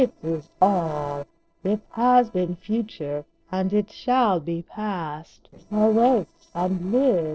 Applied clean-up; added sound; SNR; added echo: neural separator model SepFormer DNS4.